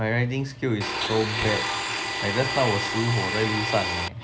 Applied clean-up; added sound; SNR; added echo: none; Domestic sounds, home sounds; 1 dB; none.